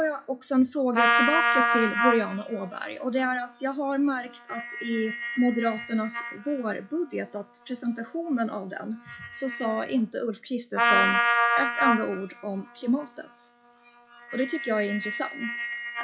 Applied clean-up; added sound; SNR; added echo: classical method WPE with log-MMSE.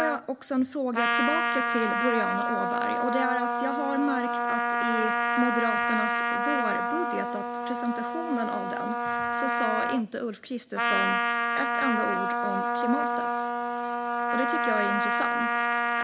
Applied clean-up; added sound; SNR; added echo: none; Trumpet; -4 dB; reverberation time 0.5 s.